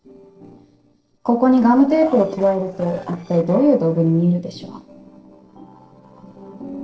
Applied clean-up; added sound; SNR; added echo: neural separator model SepFormer DNS4.